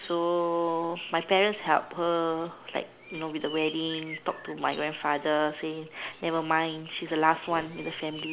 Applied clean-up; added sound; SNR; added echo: none; Bird; 19 dB; none.